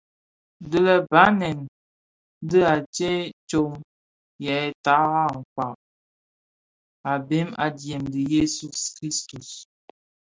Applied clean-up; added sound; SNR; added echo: none; none; none; none.